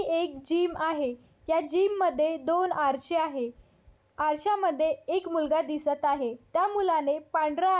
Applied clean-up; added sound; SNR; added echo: none; none; none; none.